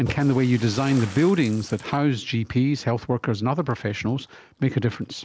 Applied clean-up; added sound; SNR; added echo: none; Splash, splatter; 19 dB; none.